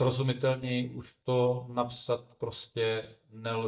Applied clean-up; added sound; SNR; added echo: neural mask model DeepFilterNet 3.